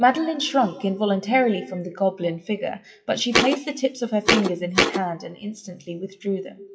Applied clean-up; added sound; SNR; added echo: classical method WPE with log-MMSE.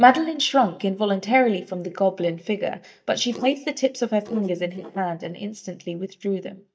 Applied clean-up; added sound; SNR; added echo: neural mask model DeepFilterNet 3.